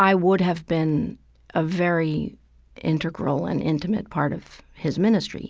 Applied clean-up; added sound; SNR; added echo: none; none; none; none.